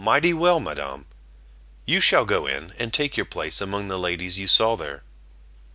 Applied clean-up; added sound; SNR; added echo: none; none; none; none.